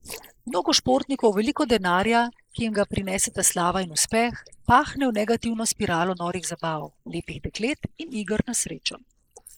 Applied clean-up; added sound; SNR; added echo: neural mask model Resemble Enhance denoiser.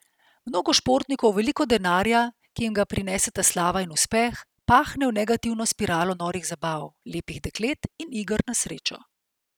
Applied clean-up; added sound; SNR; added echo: none; none; none; none.